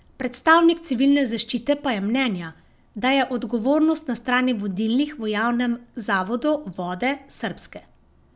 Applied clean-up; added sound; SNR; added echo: none; none; none; none.